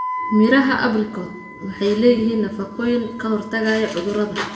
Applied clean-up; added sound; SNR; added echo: none; Wind instrument, woodwind instrument; 14 dB; reverberation time 0.8 s.